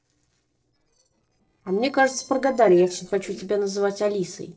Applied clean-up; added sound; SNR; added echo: neural separator model SepFormer DNS4.